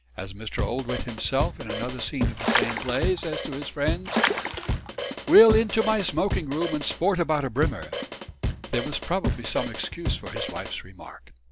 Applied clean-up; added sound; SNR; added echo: none; Drum kit + Water / Splash, splatter; 2 dB; none.